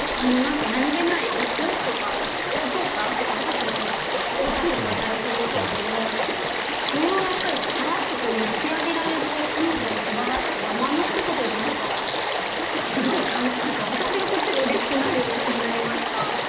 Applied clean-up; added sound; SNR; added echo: none; Stream / Frog; -2 dB; reverberation time 1.0 s.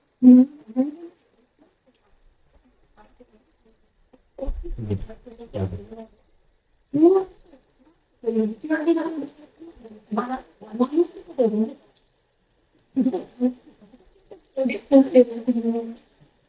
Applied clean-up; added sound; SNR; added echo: neural mask model DeepFilterNet 3.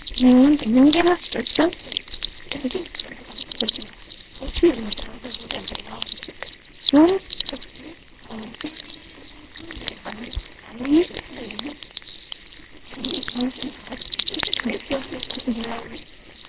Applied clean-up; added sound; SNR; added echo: neural separator model SepFormer WHAMR!.